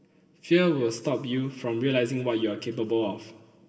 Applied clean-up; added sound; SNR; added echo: none; none; none; reverberation time 2.8 s.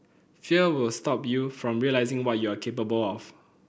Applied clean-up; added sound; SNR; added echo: none; none; none; none.